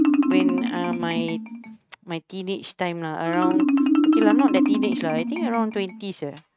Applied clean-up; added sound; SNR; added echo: neural mask model RNNoise.